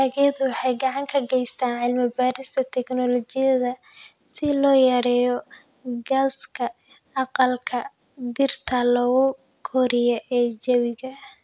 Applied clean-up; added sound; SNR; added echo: none; none; none; none.